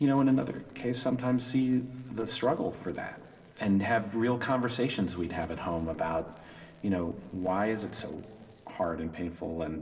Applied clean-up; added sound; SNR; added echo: neural separator model SepFormer DNS4.